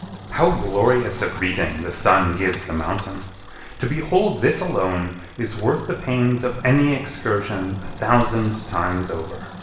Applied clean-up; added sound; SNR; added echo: none; Engine; 16 dB; reverberation time 0.8 s.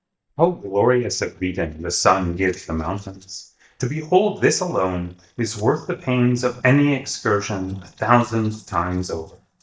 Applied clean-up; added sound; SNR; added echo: neural mask model DeepFilterNet 3.